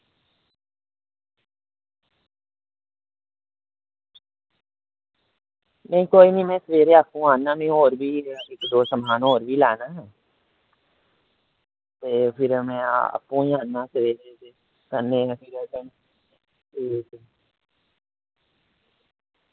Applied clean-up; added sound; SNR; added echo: none; Chirp, tweet; 12 dB; none.